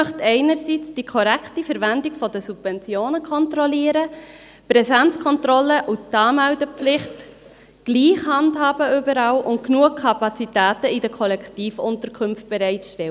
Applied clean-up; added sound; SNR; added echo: none; none; none; none.